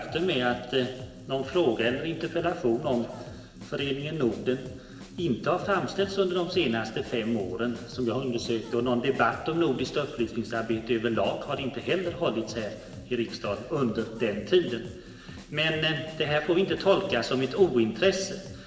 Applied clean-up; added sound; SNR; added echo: none; Drum kit; 17 dB; reverberation time 1.1 s.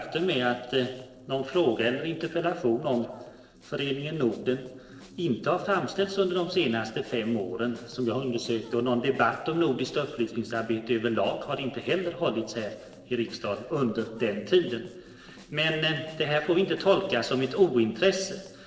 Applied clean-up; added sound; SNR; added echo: neural separator model SepFormer DNS4.